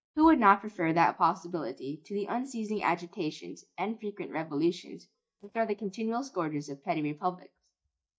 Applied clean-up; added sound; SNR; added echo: neural mask model DeepFilterNet 3.